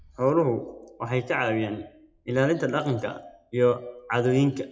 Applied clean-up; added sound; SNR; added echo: classical method WPE with log-MMSE.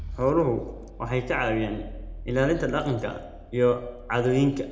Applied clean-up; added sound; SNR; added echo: none; Rattle / Engine starting / Car; 13 dB; reverberation time 0.6 s.